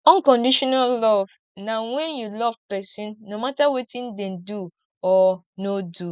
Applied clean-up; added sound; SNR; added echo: none; none; none; none.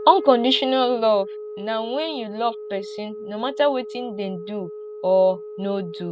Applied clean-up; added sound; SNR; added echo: none; Wind instrument, woodwind instrument; 12 dB; none.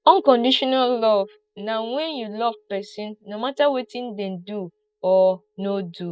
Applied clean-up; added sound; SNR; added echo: neural mask model DeepFilterNet 3.